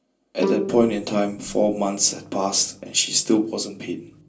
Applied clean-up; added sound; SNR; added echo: none; Bowed string instrument; 11 dB; reverberation time 0.3 s.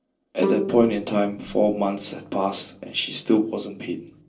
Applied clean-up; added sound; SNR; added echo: neural separator model SepFormer DNS4.